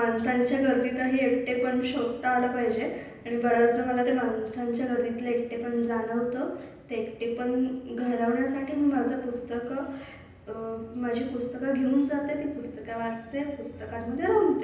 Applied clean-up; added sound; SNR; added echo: none; none; none; reverberation time 0.9 s.